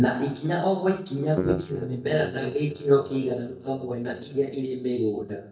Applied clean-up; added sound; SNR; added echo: neural mask model DeepFilterNet 3.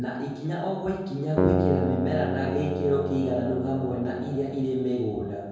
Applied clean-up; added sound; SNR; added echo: none; Keyboard (musical); 1 dB; reverberation time 1.2 s.